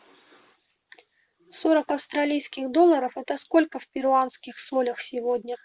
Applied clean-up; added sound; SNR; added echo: none; none; none; none.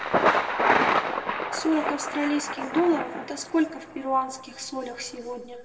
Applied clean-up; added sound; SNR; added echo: none; Thunder; -1 dB; reverberation time 1.2 s.